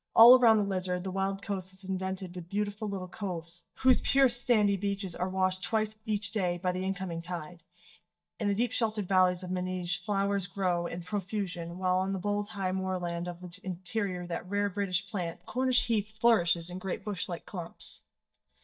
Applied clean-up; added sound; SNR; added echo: neural mask model DeepFilterNet 3.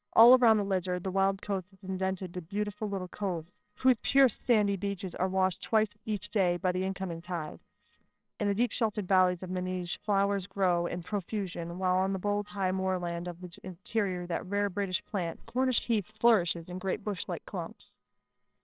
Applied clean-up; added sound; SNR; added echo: neural separator model SepFormer WHAMR!.